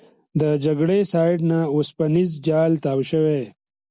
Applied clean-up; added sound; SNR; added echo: none; none; none; none.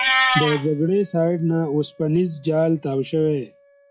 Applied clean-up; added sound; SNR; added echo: classical method log-MMSE.